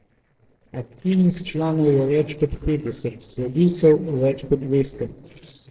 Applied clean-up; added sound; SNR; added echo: neural separator model SepFormer DNS4.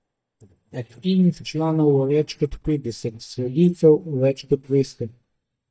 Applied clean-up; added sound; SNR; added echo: neural mask model DeepFilterNet 3.